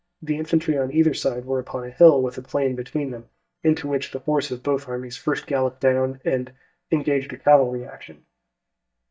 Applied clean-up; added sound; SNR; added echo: neural mask model DeepFilterNet 3.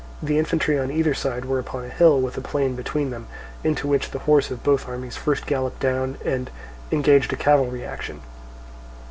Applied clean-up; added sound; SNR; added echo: none; none; none; none.